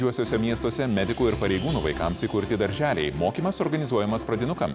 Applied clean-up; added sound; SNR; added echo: none; Wind chime; 9 dB; none.